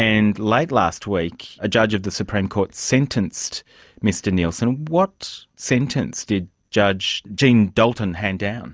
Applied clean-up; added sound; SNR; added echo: none; none; none; none.